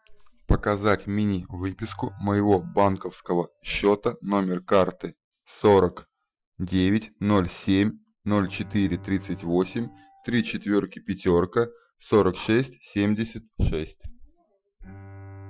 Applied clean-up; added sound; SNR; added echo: classical method Wiener filter.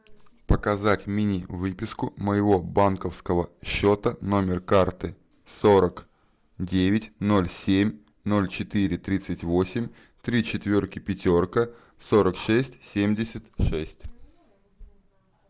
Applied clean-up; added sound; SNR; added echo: none; none; none; none.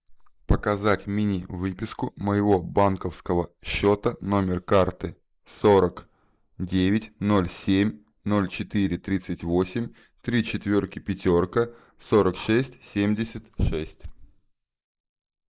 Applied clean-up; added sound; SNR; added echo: neural mask model Resemble Enhance denoiser.